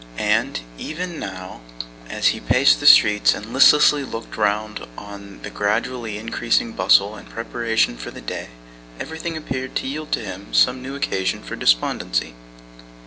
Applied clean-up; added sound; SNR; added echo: none; none; none; none.